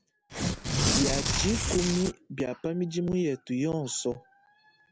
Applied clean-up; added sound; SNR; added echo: none; Tearing; -3 dB; none.